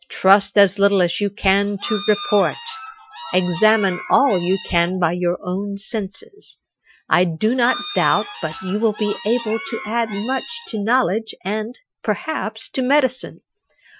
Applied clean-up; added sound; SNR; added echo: classical method Wiener filter.